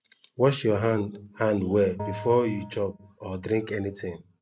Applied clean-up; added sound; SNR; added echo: neural mask model RNNoise.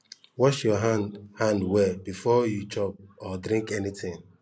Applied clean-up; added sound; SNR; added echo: none; none; none; none.